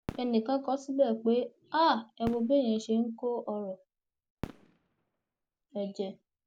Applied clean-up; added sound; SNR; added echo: none; Fireworks; 18 dB; none.